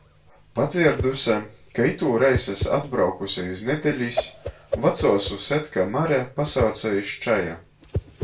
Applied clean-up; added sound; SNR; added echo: none; Whoosh, swoosh, swish; 11 dB; reverberation time 0.2 s.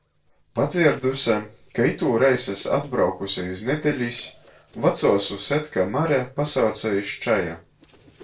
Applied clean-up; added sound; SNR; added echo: neural separator model SepFormer DNS4.